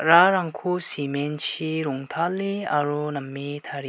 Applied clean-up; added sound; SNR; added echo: none; none; none; none.